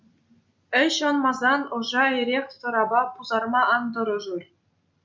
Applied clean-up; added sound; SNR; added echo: none; none; none; none.